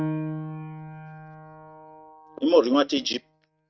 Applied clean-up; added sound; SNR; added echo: neural mask model RNNoise.